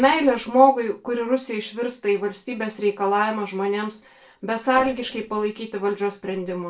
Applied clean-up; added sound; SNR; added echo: neural separator model SepFormer DNS4.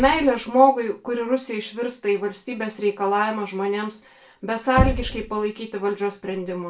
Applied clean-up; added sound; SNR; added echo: none; Knock; 10 dB; reverberation time 0.2 s.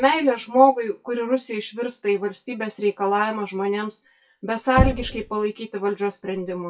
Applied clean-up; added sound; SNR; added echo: classical method WPE with log-MMSE.